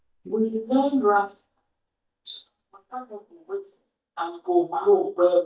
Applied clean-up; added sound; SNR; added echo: neural mask model DeepFilterNet 3.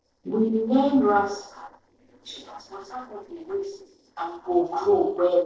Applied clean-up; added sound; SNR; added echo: neural separator model SepFormer DNS4.